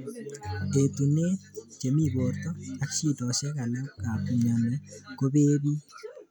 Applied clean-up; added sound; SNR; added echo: none; Ringtone; 9 dB; none.